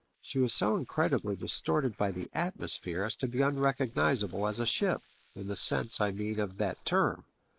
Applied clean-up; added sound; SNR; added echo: neural mask model Resemble Enhance denoiser.